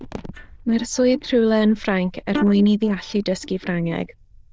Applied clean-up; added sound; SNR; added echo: neural diffusion model UNIVERSE++.